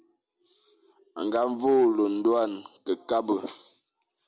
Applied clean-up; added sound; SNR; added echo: none; none; none; none.